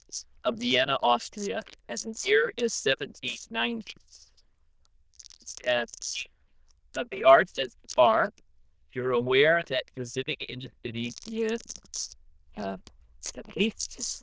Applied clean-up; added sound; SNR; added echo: neural diffusion model UNIVERSE++.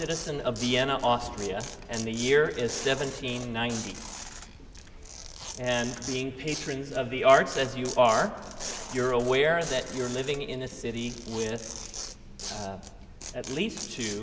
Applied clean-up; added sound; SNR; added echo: none; Tearing; 13 dB; none.